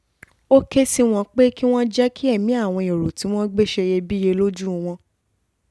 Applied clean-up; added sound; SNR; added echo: none; none; none; none.